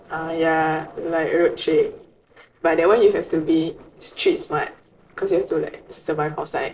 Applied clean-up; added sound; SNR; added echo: neural separator model SepFormer DNS4.